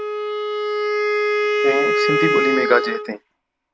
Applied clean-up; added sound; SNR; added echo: none; Wind instrument, woodwind instrument; -5 dB; none.